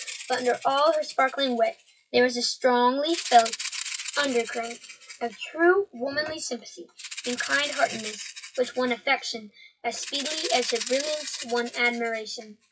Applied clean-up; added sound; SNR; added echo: classical method WPE with log-MMSE.